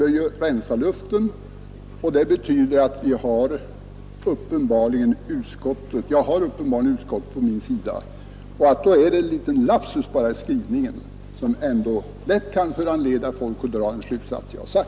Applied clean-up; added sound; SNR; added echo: none; none; none; none.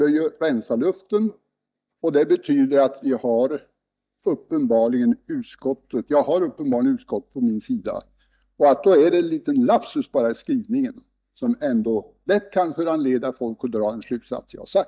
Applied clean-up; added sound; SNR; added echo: neural mask model DeepFilterNet 3.